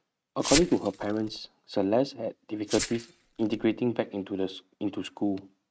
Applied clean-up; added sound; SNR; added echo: neural mask model RNNoise.